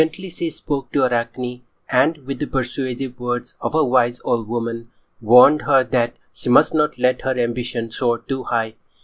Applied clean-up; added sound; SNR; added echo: none; none; none; none.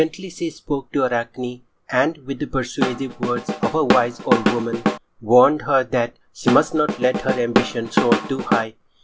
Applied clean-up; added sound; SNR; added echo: none; Drum / Drum kit; 1 dB; none.